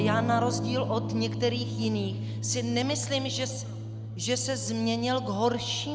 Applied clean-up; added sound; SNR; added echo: none; Electric guitar / Strum; 4 dB; none.